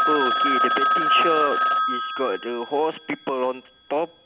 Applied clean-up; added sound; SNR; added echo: none; Telephone; -3 dB; none.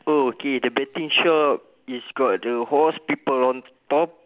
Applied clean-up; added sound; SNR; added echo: none; none; none; none.